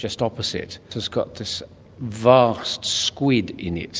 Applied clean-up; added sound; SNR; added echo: none; none; none; none.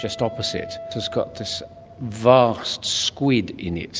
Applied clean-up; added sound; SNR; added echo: none; Guitar; 17 dB; none.